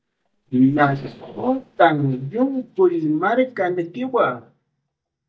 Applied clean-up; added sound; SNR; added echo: neural mask model DeepFilterNet 3.